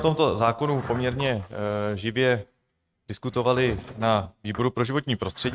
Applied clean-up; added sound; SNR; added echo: neural mask model RNNoise.